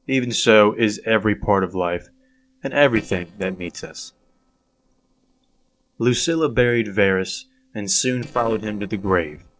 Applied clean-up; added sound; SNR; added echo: neural separator model SepFormer DNS4.